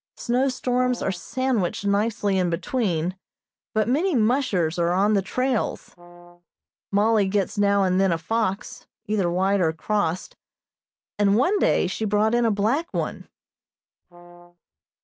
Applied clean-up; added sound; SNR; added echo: none; Brass instrument; 20 dB; none.